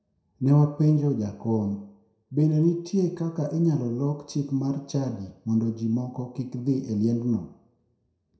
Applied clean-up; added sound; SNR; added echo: none; none; none; reverberation time 0.6 s.